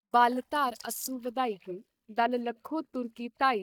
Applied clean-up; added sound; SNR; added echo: neural mask model DeepFilterNet 3.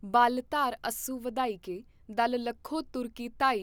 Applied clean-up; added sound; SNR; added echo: none; none; none; none.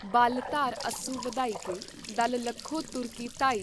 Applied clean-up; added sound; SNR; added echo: none; Trickle, dribble / Bathtub (filling or washing) / Sink (filling or washing) / Gurgling; 11 dB; none.